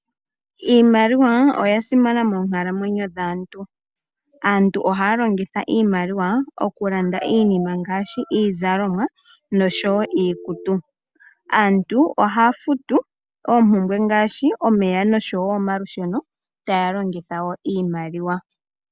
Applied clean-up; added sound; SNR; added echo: none; Telephone; 16 dB; none.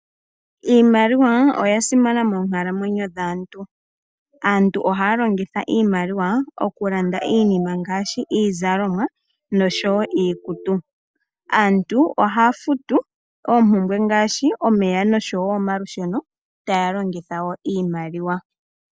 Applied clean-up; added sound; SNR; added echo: neural mask model DeepFilterNet 3.